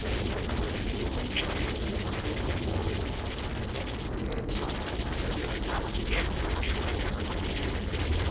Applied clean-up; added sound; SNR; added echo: neural separator model SepFormer DNS4.